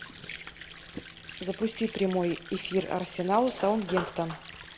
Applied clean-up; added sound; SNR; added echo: none; Sink (filling or washing) / Water; 14 dB; none.